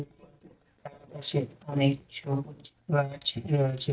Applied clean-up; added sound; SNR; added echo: neural mask model DeepFilterNet 3.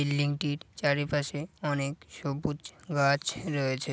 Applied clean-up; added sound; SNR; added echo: none; none; none; none.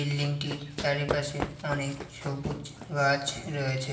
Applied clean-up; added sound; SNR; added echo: none; Run; 9 dB; reverberation time 0.7 s.